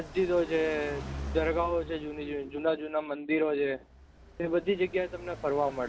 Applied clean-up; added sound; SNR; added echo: none; Car passing by; 13 dB; none.